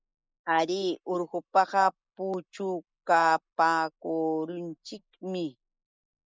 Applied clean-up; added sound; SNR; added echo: neural mask model Resemble Enhance denoiser.